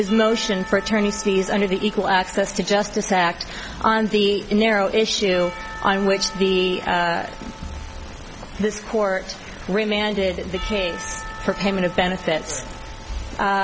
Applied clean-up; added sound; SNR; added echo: none; Church bell / Percussion; 18 dB; none.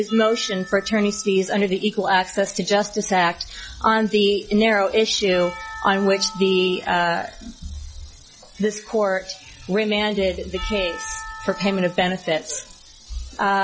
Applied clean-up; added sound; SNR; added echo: classical method log-MMSE.